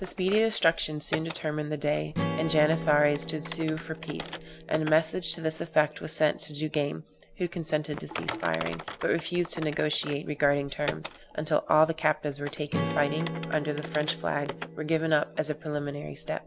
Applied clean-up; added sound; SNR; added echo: none; Typing + Strum; 10 dB; none.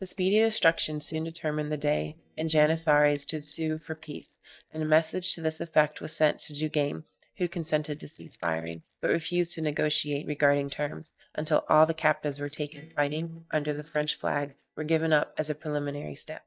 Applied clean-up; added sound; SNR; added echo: neural mask model DeepFilterNet 3.